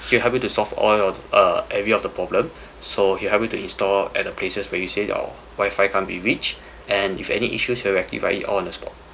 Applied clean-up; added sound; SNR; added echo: none; none; none; none.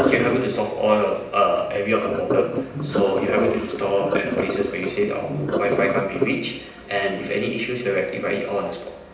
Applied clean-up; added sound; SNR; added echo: none; Sink (filling or washing); 4 dB; reverberation time 0.8 s.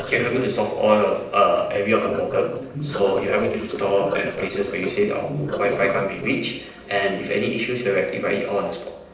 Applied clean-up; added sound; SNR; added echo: neural separator model SepFormer DNS4.